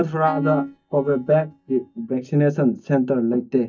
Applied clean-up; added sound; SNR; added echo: neural mask model DeepFilterNet 3.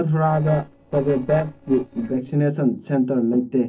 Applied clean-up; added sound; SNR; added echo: neural separator model SepFormer DNS4.